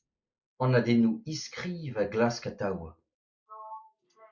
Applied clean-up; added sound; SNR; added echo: neural mask model Resemble Enhance denoiser.